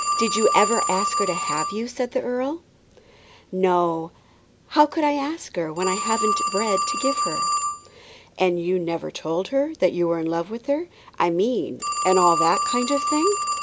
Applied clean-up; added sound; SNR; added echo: none; Telephone; 4 dB; none.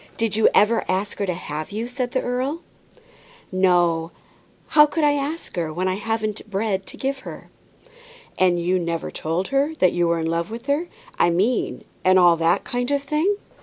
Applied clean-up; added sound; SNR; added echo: none; none; none; none.